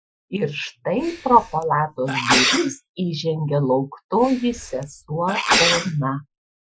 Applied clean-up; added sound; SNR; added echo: classical method Wiener filter.